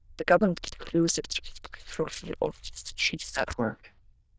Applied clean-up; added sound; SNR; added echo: neural diffusion model UNIVERSE++.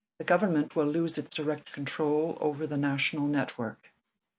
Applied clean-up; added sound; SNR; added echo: none; none; none; none.